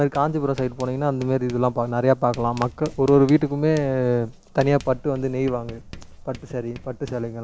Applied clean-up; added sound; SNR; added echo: none; Writing; 19 dB; none.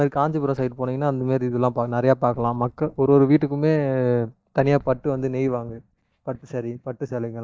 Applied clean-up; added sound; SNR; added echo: neural mask model DeepFilterNet 3.